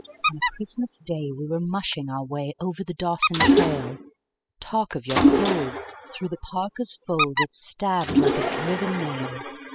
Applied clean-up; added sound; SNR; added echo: classical method spectral subtraction.